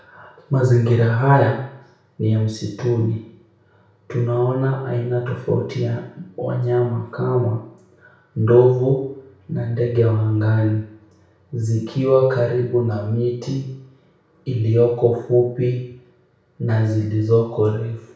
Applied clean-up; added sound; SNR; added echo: none; none; none; reverberation time 0.6 s.